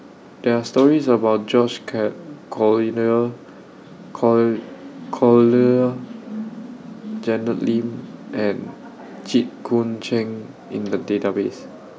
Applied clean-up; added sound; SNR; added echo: none; none; none; none.